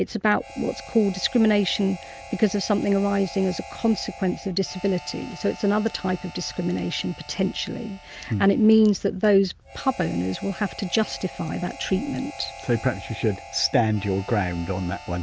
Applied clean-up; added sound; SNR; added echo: none; Harmonica; 18 dB; none.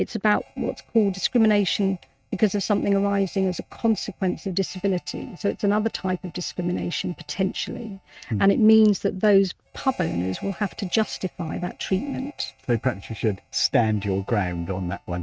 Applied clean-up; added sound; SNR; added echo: neural mask model RNNoise.